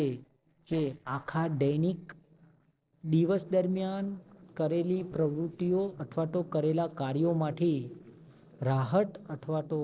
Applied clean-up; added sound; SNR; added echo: neural separator model SepFormer DNS4.